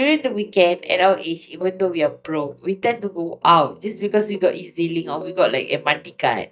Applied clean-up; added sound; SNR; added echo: neural mask model DeepFilterNet 3.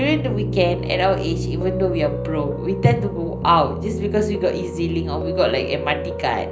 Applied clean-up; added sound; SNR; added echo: none; Piano; 4 dB; reverberation time 0.5 s.